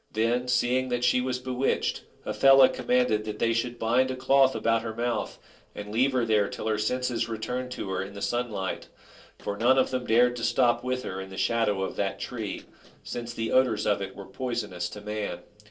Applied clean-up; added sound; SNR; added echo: neural separator model SepFormer DNS4.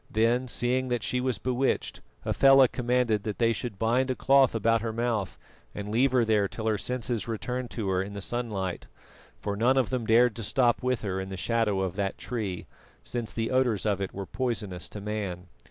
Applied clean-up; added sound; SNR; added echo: none; none; none; none.